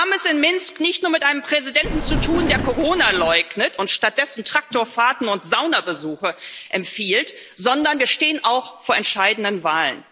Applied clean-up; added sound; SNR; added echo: none; Thunder; 4 dB; none.